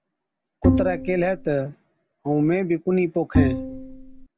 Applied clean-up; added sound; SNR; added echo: none; Bowed string instrument; -2 dB; none.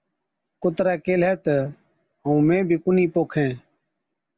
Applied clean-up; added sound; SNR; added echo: none; none; none; none.